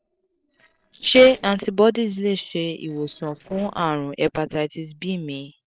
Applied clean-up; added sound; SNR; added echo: neural separator model SepFormer DNS4.